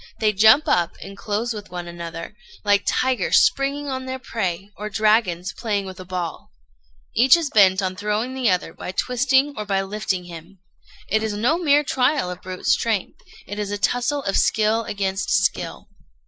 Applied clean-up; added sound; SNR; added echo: neural mask model Resemble Enhance denoiser.